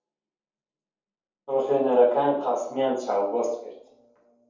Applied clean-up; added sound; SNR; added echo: none; none; none; reverberation time 0.7 s.